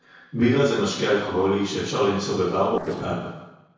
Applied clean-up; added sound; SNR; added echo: neural separator model SepFormer DNS4.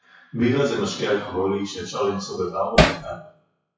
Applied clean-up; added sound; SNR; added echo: classical method WPE with log-MMSE.